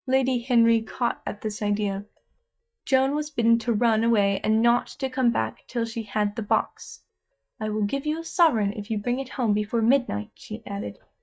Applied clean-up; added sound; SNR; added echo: neural mask model DeepFilterNet 3.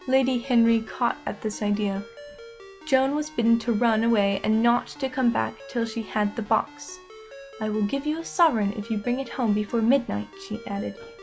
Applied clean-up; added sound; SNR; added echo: none; Ringtone; 19 dB; none.